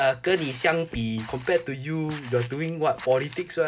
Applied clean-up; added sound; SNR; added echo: none; Walk, footsteps; 19 dB; none.